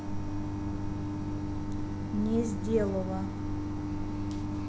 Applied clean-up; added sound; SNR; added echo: none; none; none; none.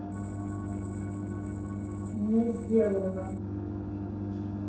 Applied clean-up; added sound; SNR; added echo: neural separator model SepFormer DNS4.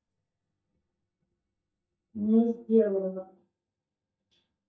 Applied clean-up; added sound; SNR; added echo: neural mask model DeepFilterNet 3.